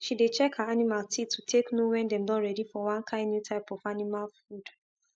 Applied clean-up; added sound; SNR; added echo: none; none; none; none.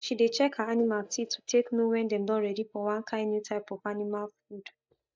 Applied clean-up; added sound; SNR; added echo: neural mask model DeepFilterNet 3.